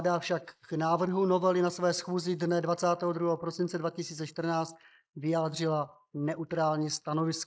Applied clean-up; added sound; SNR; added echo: neural mask model Resemble Enhance denoiser.